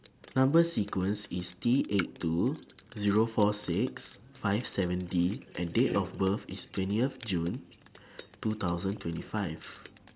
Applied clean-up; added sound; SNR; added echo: none; Drip; 18 dB; none.